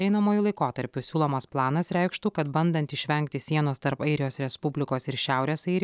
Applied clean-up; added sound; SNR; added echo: none; none; none; none.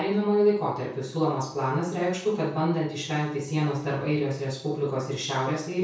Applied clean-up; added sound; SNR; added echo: none; none; none; reverberation time 0.6 s.